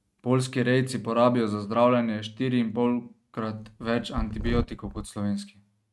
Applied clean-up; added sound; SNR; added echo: neural mask model RNNoise.